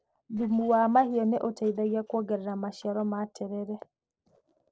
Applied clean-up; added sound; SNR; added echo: neural separator model SepFormer DNS4.